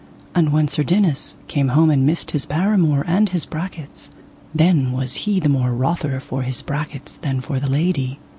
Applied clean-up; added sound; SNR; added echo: none; none; none; none.